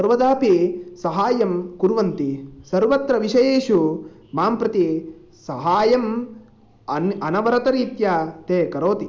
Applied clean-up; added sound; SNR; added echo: none; none; none; none.